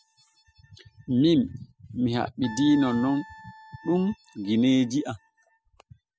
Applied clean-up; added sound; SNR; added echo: classical method spectral subtraction.